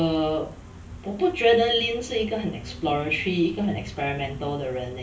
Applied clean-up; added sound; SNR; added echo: none; Gull, seagull; 17 dB; reverberation time 0.3 s.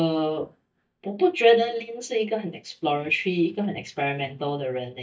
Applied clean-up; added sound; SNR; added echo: neural mask model DeepFilterNet 3.